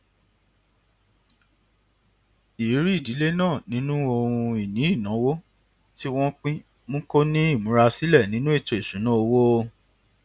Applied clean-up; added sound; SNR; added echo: none; none; none; none.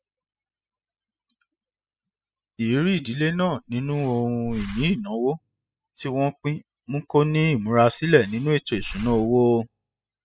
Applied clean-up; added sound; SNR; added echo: classical method spectral subtraction.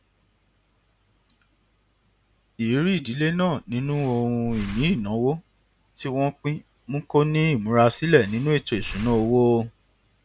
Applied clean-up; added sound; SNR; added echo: none; Breathing; 15 dB; none.